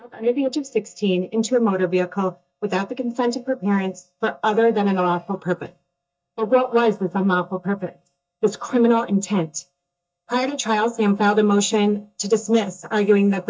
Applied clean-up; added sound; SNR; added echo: neural mask model DeepFilterNet 3.